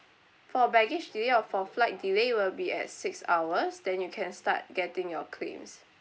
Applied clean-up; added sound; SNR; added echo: none; none; none; none.